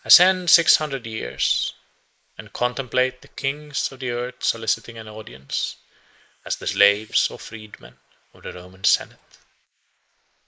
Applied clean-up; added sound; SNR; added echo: neural mask model Resemble Enhance denoiser.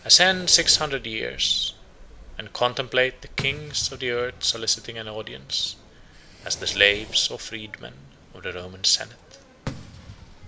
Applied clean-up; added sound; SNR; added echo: none; Fireworks; 16 dB; none.